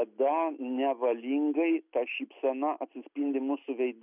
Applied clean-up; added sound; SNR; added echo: none; none; none; none.